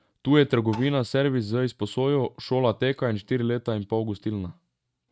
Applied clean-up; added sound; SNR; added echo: neural mask model RNNoise.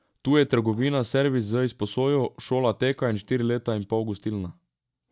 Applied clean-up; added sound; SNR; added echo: neural mask model DeepFilterNet 3.